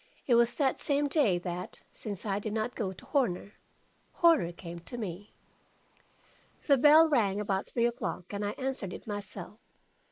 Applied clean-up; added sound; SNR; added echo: neural mask model Resemble Enhance denoiser.